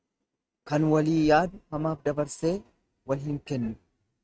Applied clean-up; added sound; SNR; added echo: neural mask model RNNoise.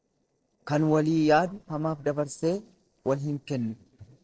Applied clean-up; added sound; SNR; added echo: neural separator model SepFormer DNS4.